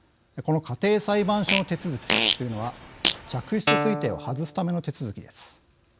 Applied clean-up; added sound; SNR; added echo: none; Fart + Guitar; 0 dB; none.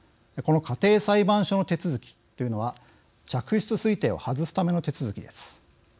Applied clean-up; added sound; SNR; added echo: none; none; none; none.